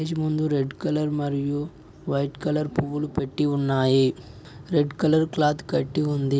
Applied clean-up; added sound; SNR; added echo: none; none; none; none.